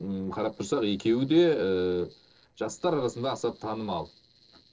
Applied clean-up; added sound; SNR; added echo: neural separator model SepFormer DNS4.